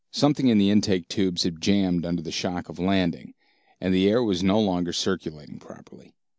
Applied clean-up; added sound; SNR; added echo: none; none; none; none.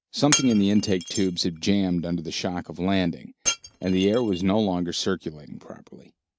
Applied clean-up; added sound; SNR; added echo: neural mask model RNNoise.